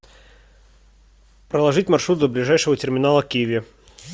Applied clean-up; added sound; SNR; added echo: none; none; none; none.